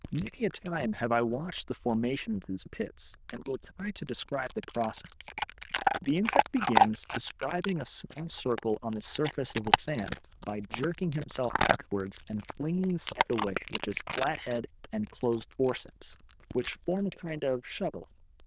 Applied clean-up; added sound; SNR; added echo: neural diffusion model UNIVERSE++.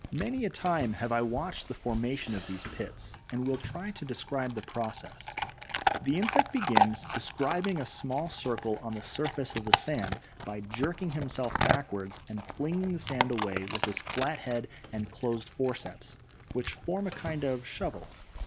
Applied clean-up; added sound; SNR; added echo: none; Chewing, mastication / Dog; 2 dB; none.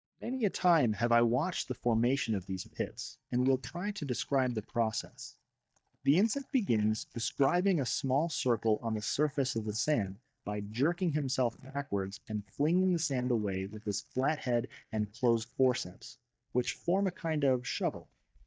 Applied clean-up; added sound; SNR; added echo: neural mask model DeepFilterNet 3.